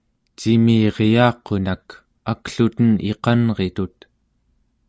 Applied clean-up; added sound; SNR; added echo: none; none; none; none.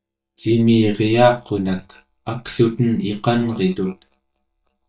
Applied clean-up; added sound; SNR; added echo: neural mask model DeepFilterNet 3.